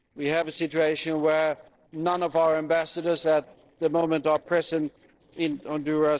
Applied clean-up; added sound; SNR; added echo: neural separator model SepFormer DNS4.